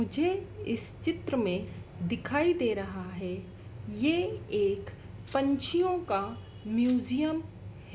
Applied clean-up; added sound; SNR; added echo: none; Rattle (instrument); 11 dB; none.